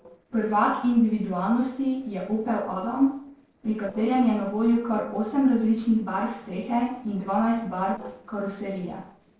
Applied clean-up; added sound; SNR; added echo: neural separator model SepFormer DNS4.